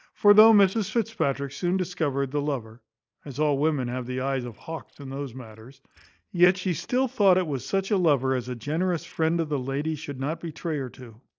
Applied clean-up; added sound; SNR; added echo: neural separator model SepFormer DNS4.